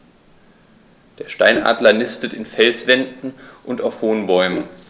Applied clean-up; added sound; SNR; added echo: none; Sink (filling or washing); 16 dB; none.